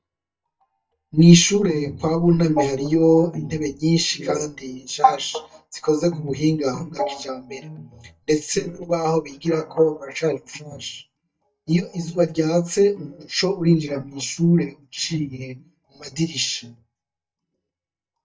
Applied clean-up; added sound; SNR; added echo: neural mask model DeepFilterNet 3.